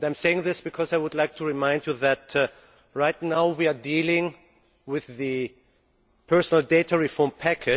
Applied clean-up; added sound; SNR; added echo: none; none; none; none.